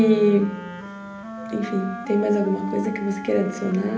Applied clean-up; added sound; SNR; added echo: none; Wind instrument, woodwind instrument; 11 dB; reverberation time 0.8 s.